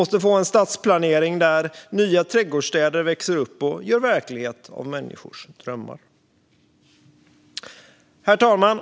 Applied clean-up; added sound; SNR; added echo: none; none; none; none.